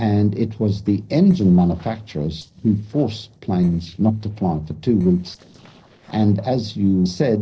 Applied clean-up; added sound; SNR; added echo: neural separator model SepFormer DNS4.